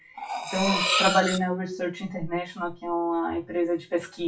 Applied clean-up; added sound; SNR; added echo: classical method WPE with log-MMSE.